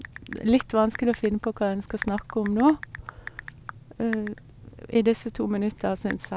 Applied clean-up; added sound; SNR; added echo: none; Typing; 15 dB; none.